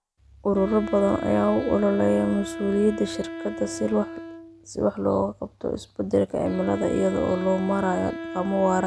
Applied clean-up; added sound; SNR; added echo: none; Wind instrument, woodwind instrument; 11 dB; none.